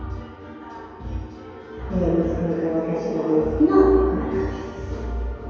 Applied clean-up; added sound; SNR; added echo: none; none; none; reverberation time 2.2 s.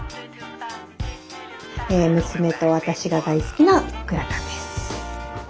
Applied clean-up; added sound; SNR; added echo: none; none; none; none.